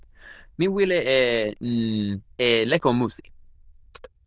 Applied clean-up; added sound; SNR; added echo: neural diffusion model UNIVERSE++.